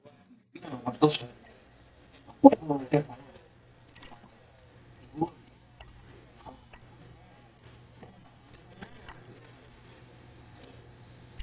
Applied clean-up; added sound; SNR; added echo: neural mask model DeepFilterNet 3.